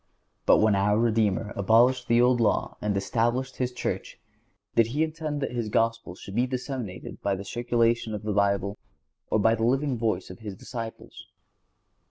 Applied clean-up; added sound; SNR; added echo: none; none; none; none.